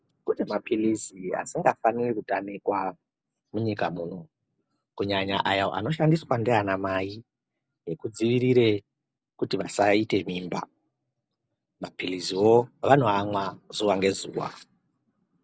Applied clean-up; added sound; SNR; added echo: none; none; none; none.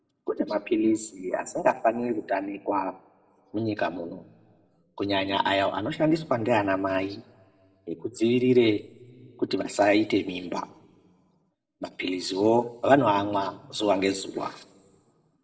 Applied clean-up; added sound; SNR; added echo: none; none; none; reverberation time 1.0 s.